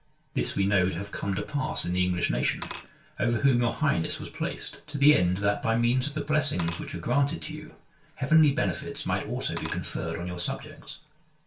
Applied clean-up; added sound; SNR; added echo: none; Glass / Liquid; 20 dB; reverberation time 0.2 s.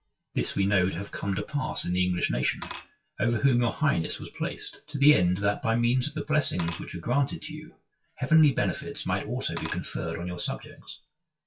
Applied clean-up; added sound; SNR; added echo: classical method WPE with log-MMSE.